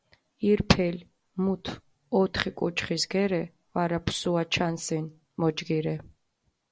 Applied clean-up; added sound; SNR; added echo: none; none; none; none.